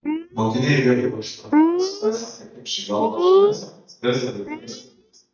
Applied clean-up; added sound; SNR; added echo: neural mask model DeepFilterNet 3.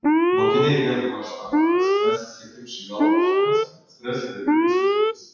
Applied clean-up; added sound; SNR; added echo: classical method WPE with log-MMSE.